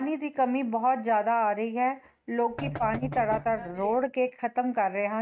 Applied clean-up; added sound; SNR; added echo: neural mask model RNNoise.